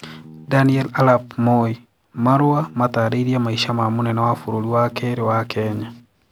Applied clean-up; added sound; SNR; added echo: none; Bass guitar; 18 dB; none.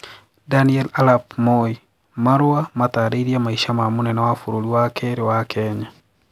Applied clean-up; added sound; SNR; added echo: none; none; none; none.